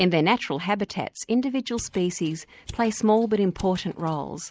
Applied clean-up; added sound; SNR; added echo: neural mask model Resemble Enhance denoiser.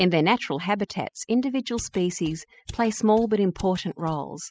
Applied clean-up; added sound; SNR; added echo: classical method spectral subtraction.